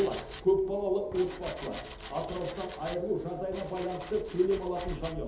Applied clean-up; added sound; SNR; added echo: none; Domestic sounds, home sounds; 13 dB; reverberation time 1.2 s.